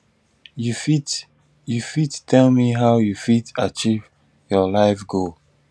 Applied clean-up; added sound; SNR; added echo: none; none; none; none.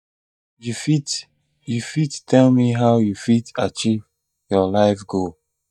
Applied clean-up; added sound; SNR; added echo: neural mask model DeepFilterNet 3.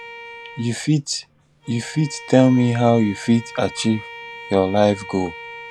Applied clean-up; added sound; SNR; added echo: none; Bowed string instrument; 17 dB; none.